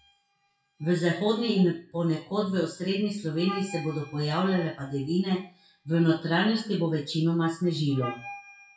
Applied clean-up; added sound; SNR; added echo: classical method WPE with log-MMSE.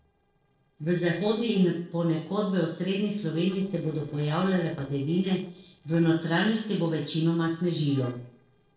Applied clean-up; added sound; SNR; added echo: neural separator model SepFormer DNS4.